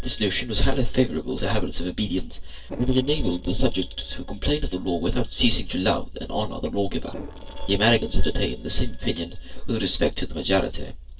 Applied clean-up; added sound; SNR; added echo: neural separator model SepFormer DNS4.